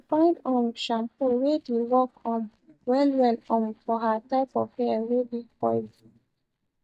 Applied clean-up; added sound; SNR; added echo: neural mask model DeepFilterNet 3.